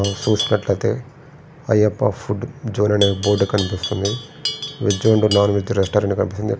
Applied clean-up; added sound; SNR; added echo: none; Livestock, farm animals, working animals; 12 dB; none.